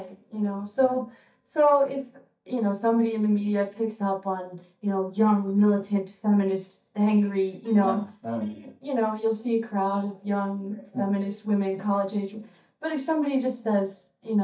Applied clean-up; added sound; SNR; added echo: neural mask model DeepFilterNet 3.